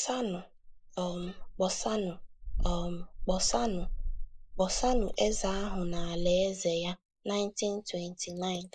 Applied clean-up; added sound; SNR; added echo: neural mask model Resemble Enhance denoiser.